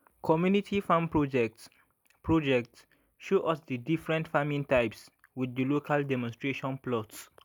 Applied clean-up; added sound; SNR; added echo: none; none; none; none.